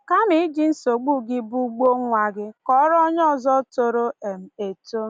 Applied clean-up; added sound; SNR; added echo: none; none; none; none.